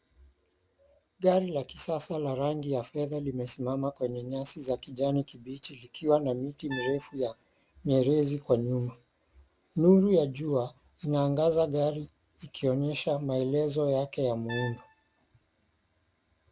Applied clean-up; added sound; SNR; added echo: none; Brass instrument; 15 dB; none.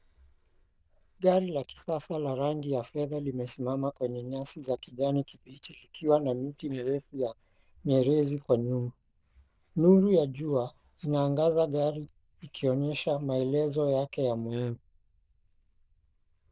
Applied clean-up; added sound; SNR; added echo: neural diffusion model UNIVERSE++.